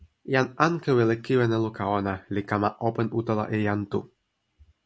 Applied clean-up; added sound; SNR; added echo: none; none; none; none.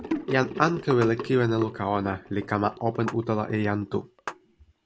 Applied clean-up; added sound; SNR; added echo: none; Sink (filling or washing) / Gurgling + Clapping; 11 dB; none.